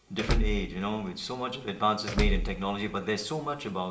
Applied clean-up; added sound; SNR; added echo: none; Door / Car; 0 dB; reverberation time 0.8 s.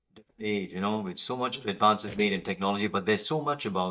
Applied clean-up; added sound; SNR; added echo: neural mask model DeepFilterNet 3.